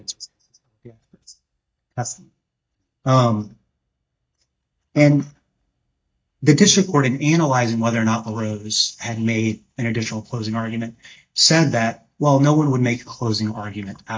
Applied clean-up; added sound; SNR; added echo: neural mask model DeepFilterNet 3.